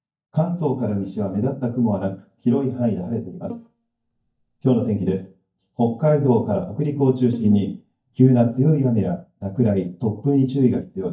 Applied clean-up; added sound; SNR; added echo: neural mask model DeepFilterNet 3.